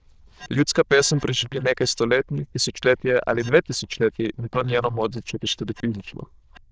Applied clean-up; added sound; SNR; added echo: neural diffusion model UNIVERSE++.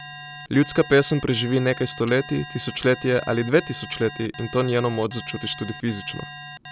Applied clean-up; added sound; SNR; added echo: none; Alarm; 15 dB; none.